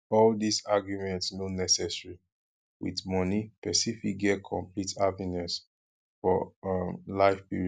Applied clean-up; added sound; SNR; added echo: none; none; none; none.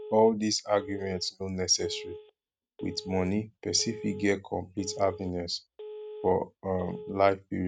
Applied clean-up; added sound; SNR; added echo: neural mask model RNNoise.